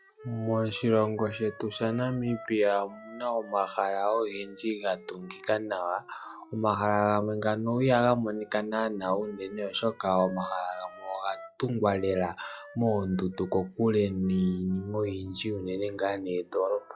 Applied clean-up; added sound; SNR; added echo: classical method log-MMSE.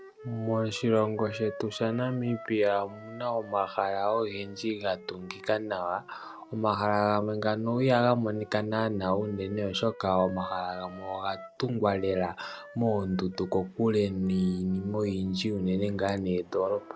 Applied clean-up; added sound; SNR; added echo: none; Wind instrument, woodwind instrument; 20 dB; none.